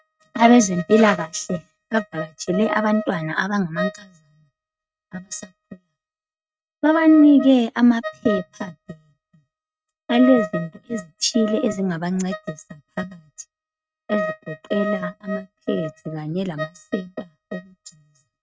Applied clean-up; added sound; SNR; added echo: neural mask model RNNoise.